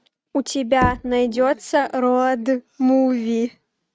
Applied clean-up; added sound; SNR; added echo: neural mask model RNNoise.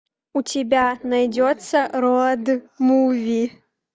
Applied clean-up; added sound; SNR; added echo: neural mask model DeepFilterNet 3.